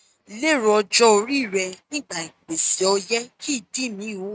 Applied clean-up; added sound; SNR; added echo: neural mask model RNNoise.